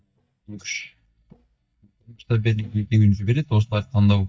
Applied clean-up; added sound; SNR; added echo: neural mask model DeepFilterNet 3.